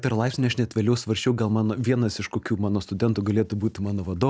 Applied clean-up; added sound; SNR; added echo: none; none; none; none.